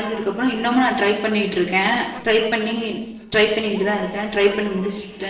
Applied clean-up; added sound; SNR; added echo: neural separator model SepFormer DNS4.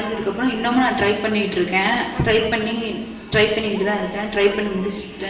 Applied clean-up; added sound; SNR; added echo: none; Meow; 20 dB; reverberation time 1.0 s.